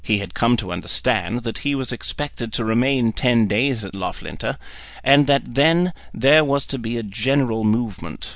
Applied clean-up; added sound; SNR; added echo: none; none; none; none.